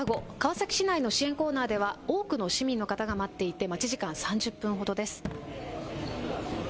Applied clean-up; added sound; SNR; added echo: none; Fireworks + Snare drum; 17 dB; none.